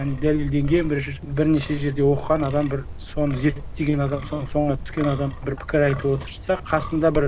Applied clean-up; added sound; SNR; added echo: none; Wind; 9 dB; none.